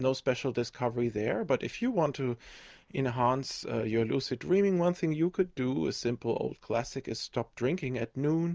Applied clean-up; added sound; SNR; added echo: none; none; none; none.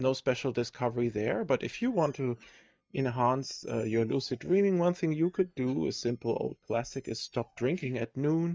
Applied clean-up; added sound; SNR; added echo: neural mask model DeepFilterNet 3.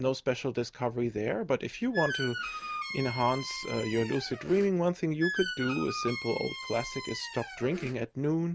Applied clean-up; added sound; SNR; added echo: none; Squeak; 7 dB; none.